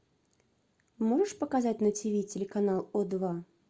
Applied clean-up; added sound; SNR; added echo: none; none; none; none.